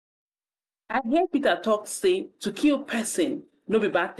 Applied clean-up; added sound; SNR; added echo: none; none; none; none.